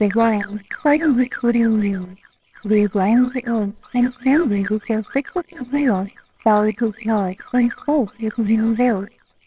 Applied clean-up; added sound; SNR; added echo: neural separator model SepFormer WHAMR!.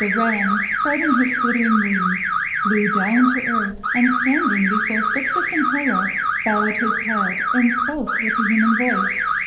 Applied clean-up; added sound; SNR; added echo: none; Alarm / Car; -1 dB; reverberation time 0.9 s.